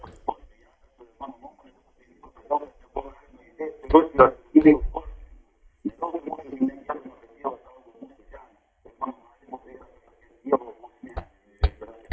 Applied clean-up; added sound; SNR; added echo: neural mask model DeepFilterNet 3.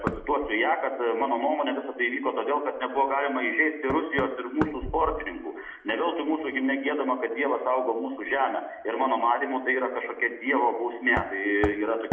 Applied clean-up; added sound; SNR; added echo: none; Knock; 14 dB; reverberation time 0.7 s.